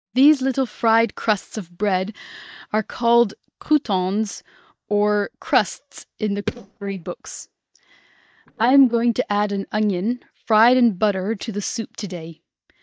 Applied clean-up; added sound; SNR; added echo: neural mask model DeepFilterNet 3.